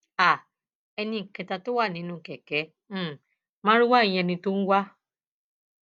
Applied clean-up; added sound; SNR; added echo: none; none; none; none.